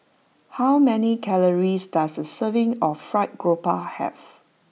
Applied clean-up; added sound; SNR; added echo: none; none; none; none.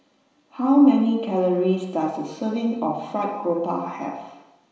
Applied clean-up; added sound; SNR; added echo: none; none; none; reverberation time 1.1 s.